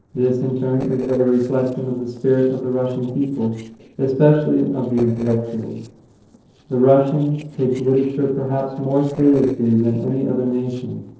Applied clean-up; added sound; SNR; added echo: neural separator model SepFormer DNS4.